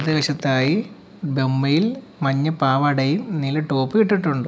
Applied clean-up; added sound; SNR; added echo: none; none; none; none.